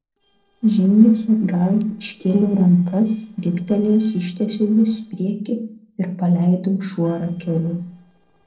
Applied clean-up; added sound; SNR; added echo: neural separator model SepFormer DNS4.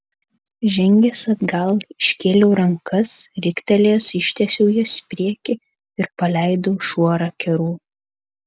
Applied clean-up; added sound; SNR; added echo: none; none; none; none.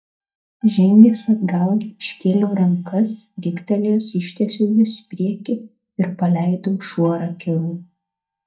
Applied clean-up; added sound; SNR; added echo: neural mask model DeepFilterNet 3.